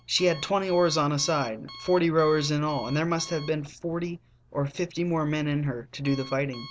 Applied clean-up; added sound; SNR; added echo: none; Alarm; 19 dB; none.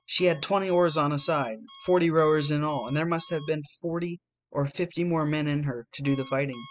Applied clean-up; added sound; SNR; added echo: classical method spectral subtraction.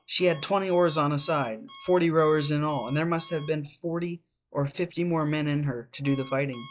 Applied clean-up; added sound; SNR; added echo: classical method log-MMSE.